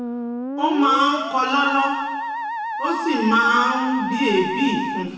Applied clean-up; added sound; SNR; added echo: none; Musical instrument; 6 dB; reverberation time 1.2 s.